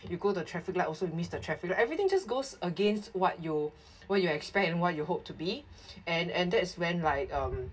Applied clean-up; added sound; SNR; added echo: none; none; none; reverberation time 0.2 s.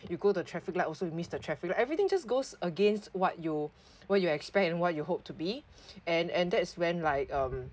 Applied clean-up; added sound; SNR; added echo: none; none; none; none.